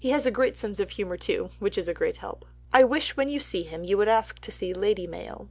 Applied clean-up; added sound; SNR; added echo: none; none; none; none.